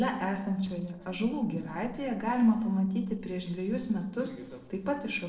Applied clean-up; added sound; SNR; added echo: neural separator model SepFormer DNS4.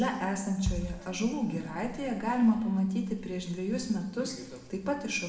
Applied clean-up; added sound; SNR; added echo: none; Bass drum; 9 dB; reverberation time 0.9 s.